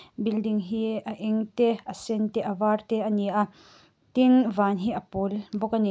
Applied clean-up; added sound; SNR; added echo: none; none; none; none.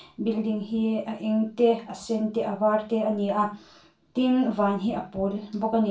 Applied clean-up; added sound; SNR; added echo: none; none; none; reverberation time 0.3 s.